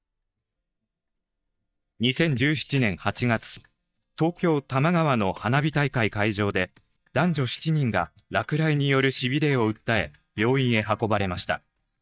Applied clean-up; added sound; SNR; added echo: neural mask model DeepFilterNet 3.